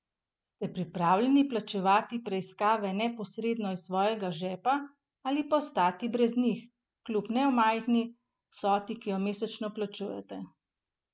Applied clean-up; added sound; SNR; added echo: none; none; none; none.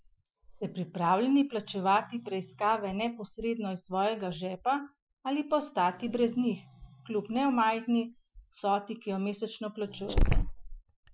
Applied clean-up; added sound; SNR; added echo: classical method Wiener filter.